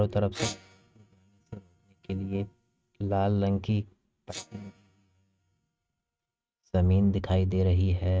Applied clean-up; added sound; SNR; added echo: neural mask model RNNoise.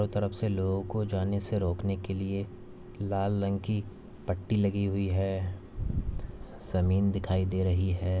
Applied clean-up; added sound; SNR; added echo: none; none; none; none.